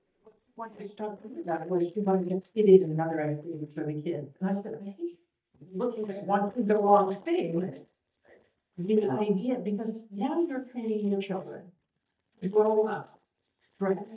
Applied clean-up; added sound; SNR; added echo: neural mask model DeepFilterNet 3.